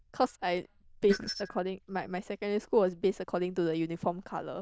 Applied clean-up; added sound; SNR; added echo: neural diffusion model UNIVERSE++.